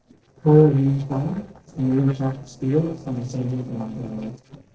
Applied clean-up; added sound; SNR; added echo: neural separator model SepFormer DNS4.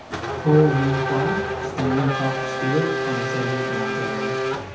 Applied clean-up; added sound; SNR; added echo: none; Race car, auto racing / Accelerating, revving, vroom; 1 dB; reverberation time 0.7 s.